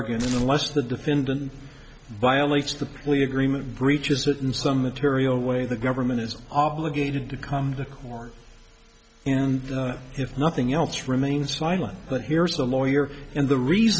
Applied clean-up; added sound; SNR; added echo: none; Tearing; 10 dB; none.